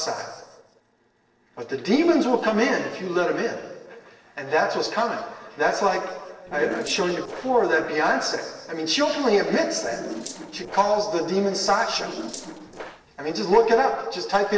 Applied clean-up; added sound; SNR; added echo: neural separator model SepFormer DNS4.